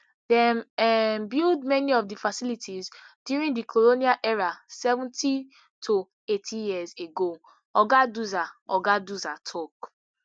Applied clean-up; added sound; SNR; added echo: none; none; none; none.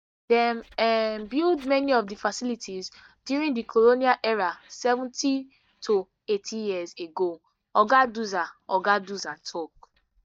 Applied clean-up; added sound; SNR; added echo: neural mask model DeepFilterNet 3.